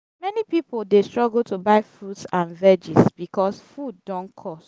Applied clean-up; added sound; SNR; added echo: none; none; none; none.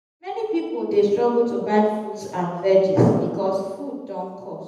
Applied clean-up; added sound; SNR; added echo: none; none; none; reverberation time 0.9 s.